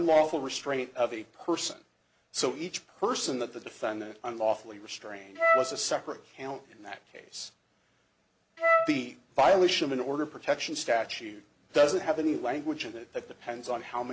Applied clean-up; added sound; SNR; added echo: none; Wind instrument, woodwind instrument; -3 dB; none.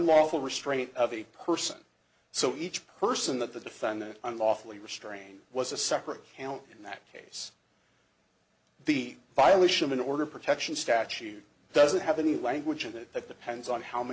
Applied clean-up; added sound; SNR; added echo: none; none; none; none.